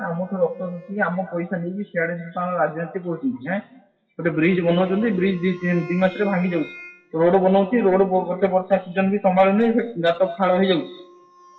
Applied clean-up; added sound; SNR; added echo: classical method WPE with log-MMSE.